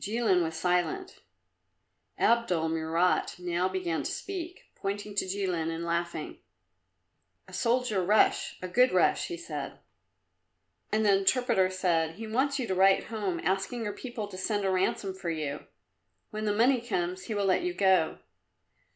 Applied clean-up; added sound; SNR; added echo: none; none; none; none.